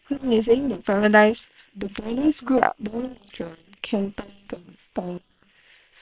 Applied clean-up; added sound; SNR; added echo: neural separator model SepFormer WHAM!.